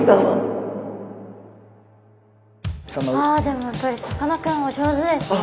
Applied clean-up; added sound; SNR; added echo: none; none; none; none.